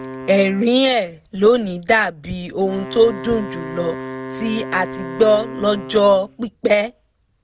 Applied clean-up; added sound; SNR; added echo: none; Wind instrument, woodwind instrument; 14 dB; none.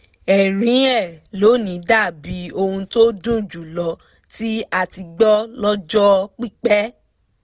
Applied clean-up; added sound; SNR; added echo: none; none; none; none.